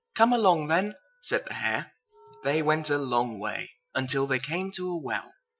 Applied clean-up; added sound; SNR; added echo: classical method Wiener filter.